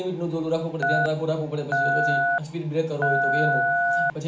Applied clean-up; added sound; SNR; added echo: none; Telephone; -4 dB; reverberation time 0.4 s.